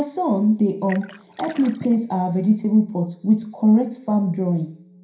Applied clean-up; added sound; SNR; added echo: none; Splash, splatter; 20 dB; reverberation time 0.4 s.